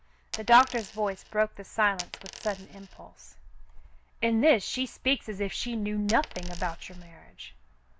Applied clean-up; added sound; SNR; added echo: none; Coin (dropping); 14 dB; none.